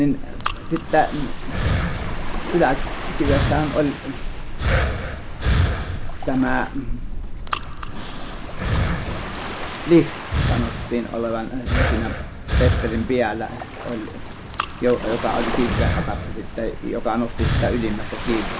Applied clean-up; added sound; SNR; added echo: none; Waves, surf + Breathing; -1 dB; none.